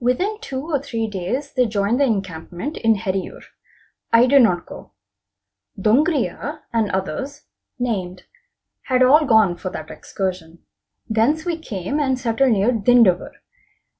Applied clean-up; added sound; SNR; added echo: none; none; none; none.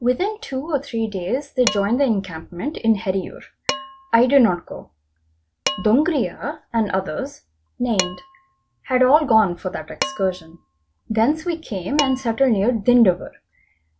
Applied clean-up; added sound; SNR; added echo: none; Dishes, pots, and pans; 13 dB; none.